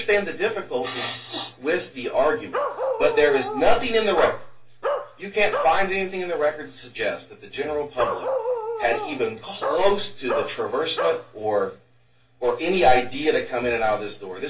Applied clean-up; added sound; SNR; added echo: none; Bark; 5 dB; reverberation time 0.2 s.